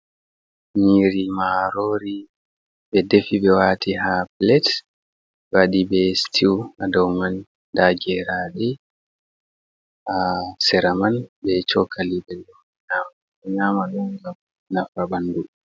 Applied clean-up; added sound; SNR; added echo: none; none; none; none.